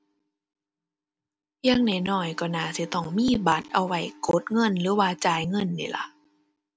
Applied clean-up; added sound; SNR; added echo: none; none; none; none.